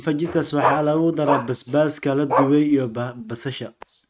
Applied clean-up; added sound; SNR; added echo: neural mask model RNNoise.